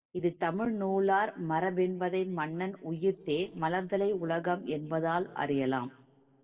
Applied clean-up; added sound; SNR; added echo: neural separator model SepFormer DNS4.